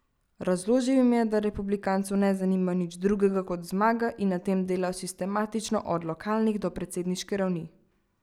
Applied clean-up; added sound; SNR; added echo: none; none; none; none.